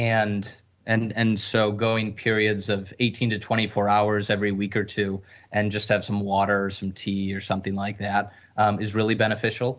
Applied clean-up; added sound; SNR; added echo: none; none; none; none.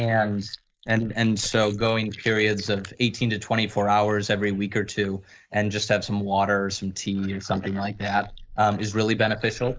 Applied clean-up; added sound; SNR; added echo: neural mask model Resemble Enhance denoiser.